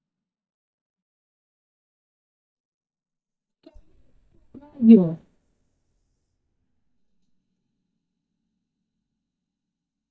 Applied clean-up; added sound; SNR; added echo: neural mask model DeepFilterNet 3.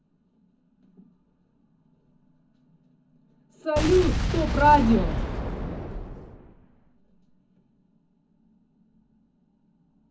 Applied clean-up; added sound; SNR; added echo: none; Boom; -1 dB; reverberation time 0.4 s.